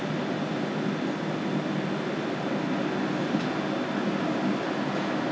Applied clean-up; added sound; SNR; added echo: none; none; none; none.